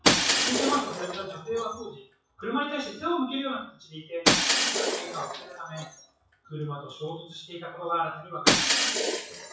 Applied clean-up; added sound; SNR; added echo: classical method WPE with log-MMSE.